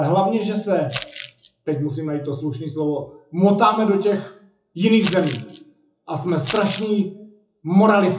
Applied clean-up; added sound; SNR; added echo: classical method WPE with log-MMSE.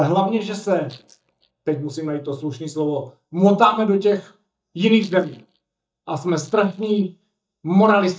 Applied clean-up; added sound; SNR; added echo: neural mask model DeepFilterNet 3.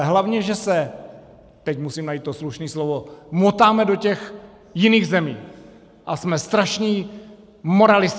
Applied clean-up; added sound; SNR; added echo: none; none; none; none.